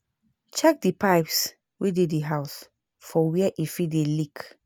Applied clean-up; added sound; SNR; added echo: none; none; none; none.